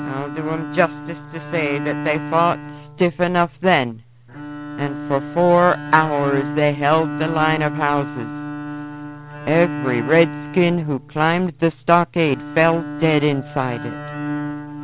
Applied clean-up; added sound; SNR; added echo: none; Bowed string instrument; 9 dB; none.